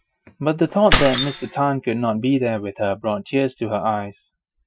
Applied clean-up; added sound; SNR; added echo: classical method Wiener filter.